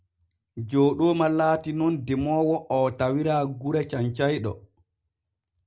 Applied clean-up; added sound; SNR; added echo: none; none; none; none.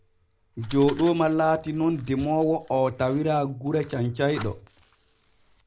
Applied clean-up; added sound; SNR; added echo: none; Fire; 20 dB; none.